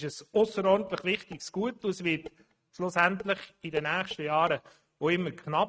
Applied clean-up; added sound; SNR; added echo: neural mask model RNNoise.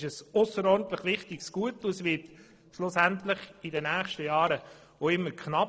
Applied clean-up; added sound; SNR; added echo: neural separator model SepFormer DNS4.